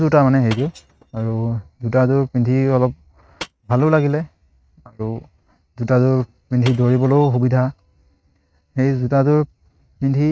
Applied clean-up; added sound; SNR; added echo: neural mask model RNNoise.